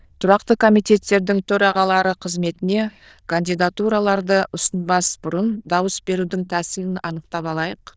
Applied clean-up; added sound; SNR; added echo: neural diffusion model UNIVERSE++.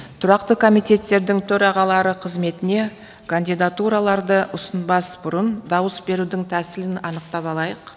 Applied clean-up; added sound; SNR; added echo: none; none; none; none.